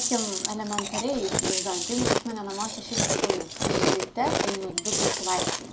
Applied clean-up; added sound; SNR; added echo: none; Chewing, mastication; -4 dB; reverberation time 0.4 s.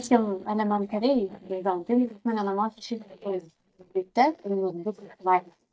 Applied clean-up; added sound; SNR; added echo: neural mask model DeepFilterNet 3.